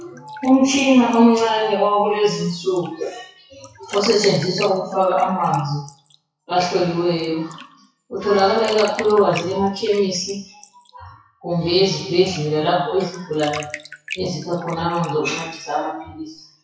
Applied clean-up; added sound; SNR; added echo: classical method WPE with log-MMSE.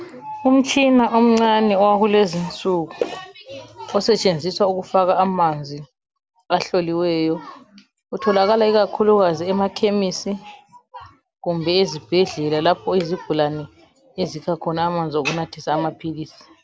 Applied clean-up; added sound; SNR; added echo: none; none; none; none.